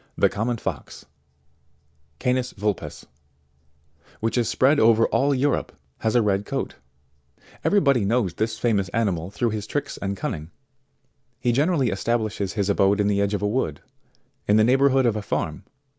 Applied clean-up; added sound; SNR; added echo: none; none; none; none.